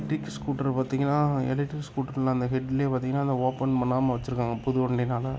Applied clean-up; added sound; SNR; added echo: none; Drum; 19 dB; none.